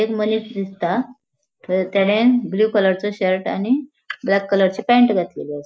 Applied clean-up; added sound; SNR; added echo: neural mask model Resemble Enhance denoiser.